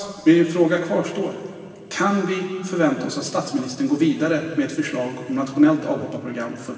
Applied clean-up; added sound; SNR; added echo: none; none; none; reverberation time 2.5 s.